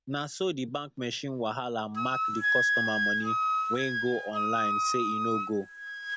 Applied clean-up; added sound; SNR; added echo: none; Wind instrument, woodwind instrument; -2 dB; none.